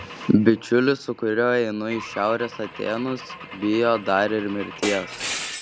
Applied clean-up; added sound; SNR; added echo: none; Glass / Engine / Car; 12 dB; none.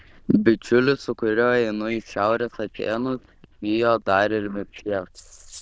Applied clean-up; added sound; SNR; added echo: neural diffusion model UNIVERSE++.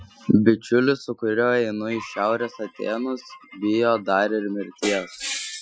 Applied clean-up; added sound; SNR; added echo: classical method Wiener filter.